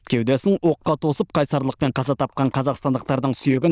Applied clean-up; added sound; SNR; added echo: neural diffusion model UNIVERSE++.